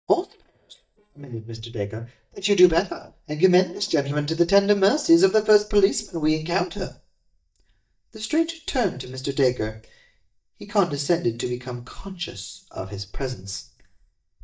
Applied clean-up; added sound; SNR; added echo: neural mask model DeepFilterNet 3.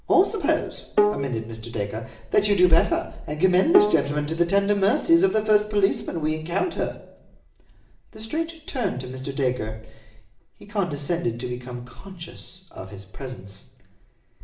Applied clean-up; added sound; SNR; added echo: none; Bowed string instrument; 5 dB; reverberation time 0.6 s.